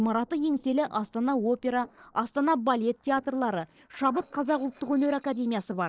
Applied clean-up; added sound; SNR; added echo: neural separator model SepFormer DNS4.